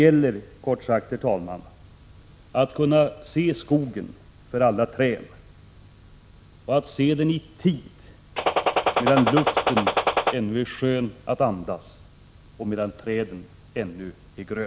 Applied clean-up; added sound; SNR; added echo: none; Gunshot, gunfire; -3 dB; none.